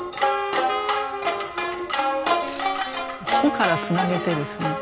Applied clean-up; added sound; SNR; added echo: none; Wind instrument, woodwind instrument + Tambourine; 9 dB; none.